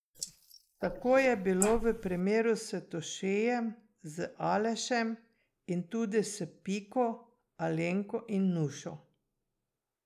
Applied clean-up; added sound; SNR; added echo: neural mask model Resemble Enhance denoiser.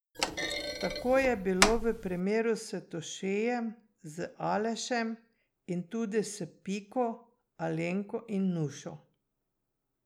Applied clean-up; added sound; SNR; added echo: none; Thump, thud; 0 dB; none.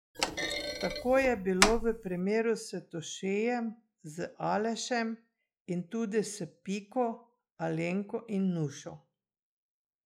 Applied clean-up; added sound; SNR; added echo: classical method log-MMSE.